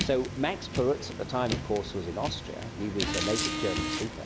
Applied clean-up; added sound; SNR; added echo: none; Car; 3 dB; none.